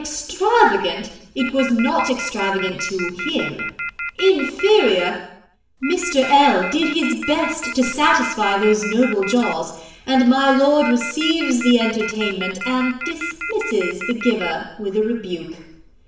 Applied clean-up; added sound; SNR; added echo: none; Telephone; 9 dB; reverberation time 0.7 s.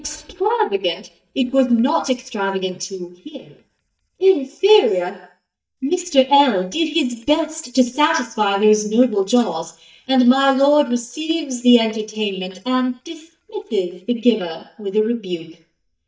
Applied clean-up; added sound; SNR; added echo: neural mask model DeepFilterNet 3.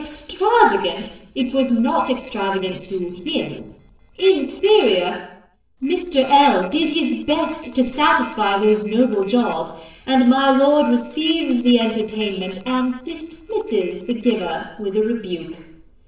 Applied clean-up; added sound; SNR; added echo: neural separator model SepFormer DNS4.